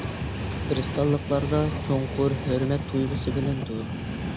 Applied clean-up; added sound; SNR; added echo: none; Train; 3 dB; none.